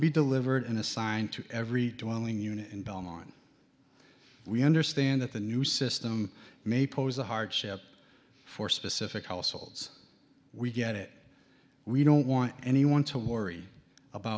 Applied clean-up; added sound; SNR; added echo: none; none; none; none.